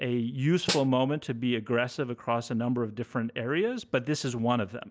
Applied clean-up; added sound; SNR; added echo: none; Snare drum; 7 dB; none.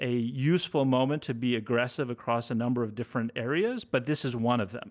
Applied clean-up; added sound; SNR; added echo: none; none; none; none.